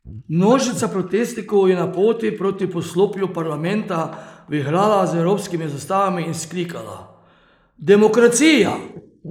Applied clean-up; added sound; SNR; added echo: neural mask model Resemble Enhance denoiser.